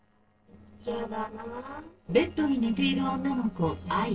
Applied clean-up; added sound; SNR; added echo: neural separator model SepFormer DNS4.